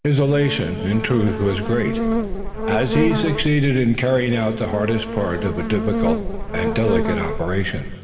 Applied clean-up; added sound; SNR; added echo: none; Buzz; 4 dB; reverberation time 2.5 s.